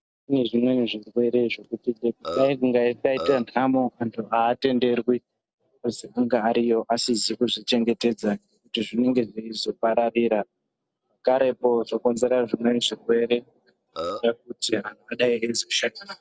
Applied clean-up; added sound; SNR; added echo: none; Burping, eructation; 8 dB; none.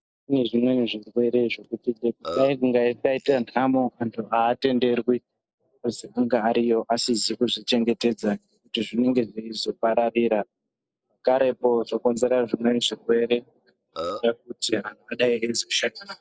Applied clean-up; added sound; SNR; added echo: neural mask model Resemble Enhance denoiser.